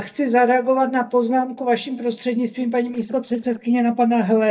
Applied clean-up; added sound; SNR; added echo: neural mask model DeepFilterNet 3.